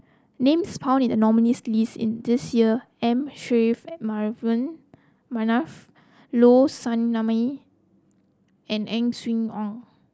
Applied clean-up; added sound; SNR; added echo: neural mask model Resemble Enhance denoiser.